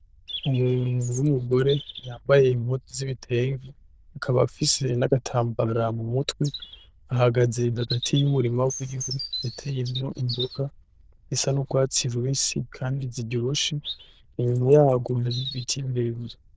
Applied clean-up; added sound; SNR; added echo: neural diffusion model UNIVERSE++.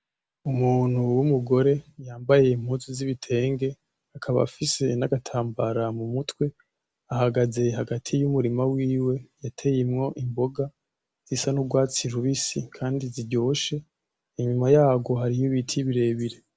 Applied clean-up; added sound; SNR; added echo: none; none; none; none.